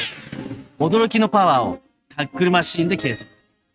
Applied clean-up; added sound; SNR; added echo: neural mask model RNNoise.